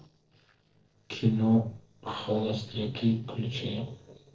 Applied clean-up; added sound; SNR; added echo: neural separator model SepFormer DNS4.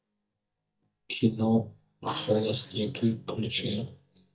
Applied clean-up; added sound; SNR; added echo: neural mask model DeepFilterNet 3.